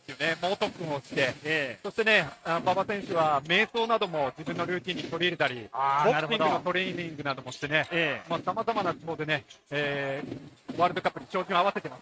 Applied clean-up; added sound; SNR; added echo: neural mask model RNNoise.